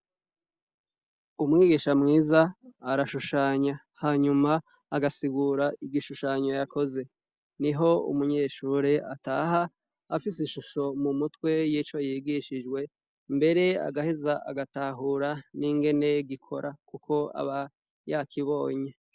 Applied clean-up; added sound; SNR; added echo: none; none; none; none.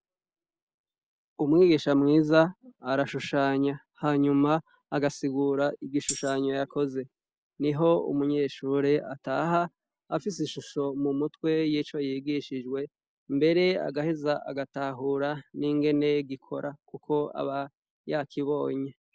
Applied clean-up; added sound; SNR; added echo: none; Tambourine; 12 dB; none.